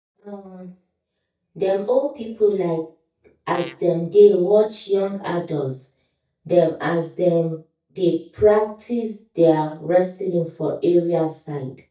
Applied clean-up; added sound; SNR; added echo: neural mask model DeepFilterNet 3.